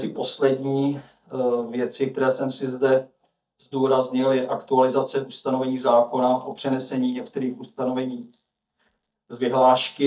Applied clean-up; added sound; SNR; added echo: neural mask model DeepFilterNet 3.